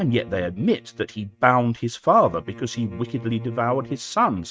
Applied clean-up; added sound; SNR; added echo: neural mask model RNNoise.